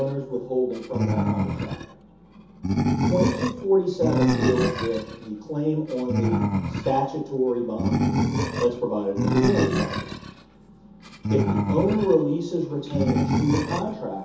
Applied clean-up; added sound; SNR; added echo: none; Animal; 0 dB; reverberation time 0.5 s.